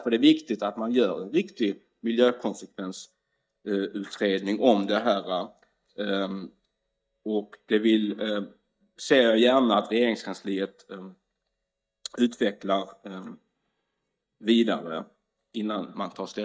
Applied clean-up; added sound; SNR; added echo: neural mask model DeepFilterNet 3.